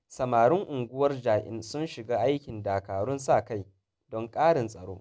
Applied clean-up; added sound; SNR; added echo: none; none; none; none.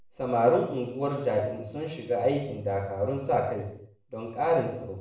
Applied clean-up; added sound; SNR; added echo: none; none; none; reverberation time 0.7 s.